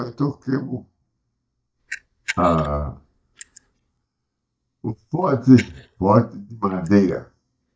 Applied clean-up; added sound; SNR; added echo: neural mask model DeepFilterNet 3.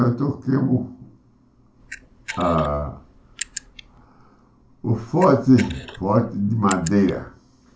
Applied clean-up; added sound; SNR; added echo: none; Camera; 15 dB; reverberation time 0.3 s.